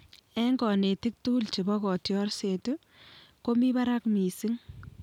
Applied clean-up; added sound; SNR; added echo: none; none; none; none.